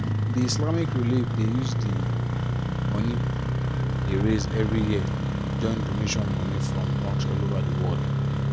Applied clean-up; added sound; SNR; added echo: none; Engine starting; -5 dB; none.